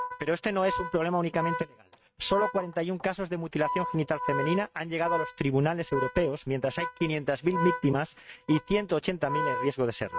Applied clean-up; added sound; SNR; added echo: neural mask model RNNoise.